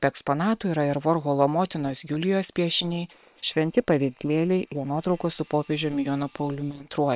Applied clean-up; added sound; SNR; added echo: neural separator model SepFormer WHAM!.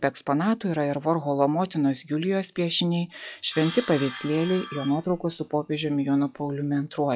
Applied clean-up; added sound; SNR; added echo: classical method log-MMSE.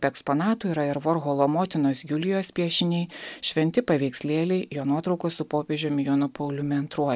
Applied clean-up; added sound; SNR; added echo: none; none; none; none.